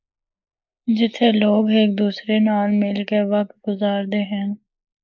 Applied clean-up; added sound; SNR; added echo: neural mask model Resemble Enhance denoiser.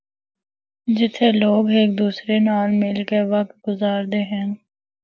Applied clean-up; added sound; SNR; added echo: none; none; none; none.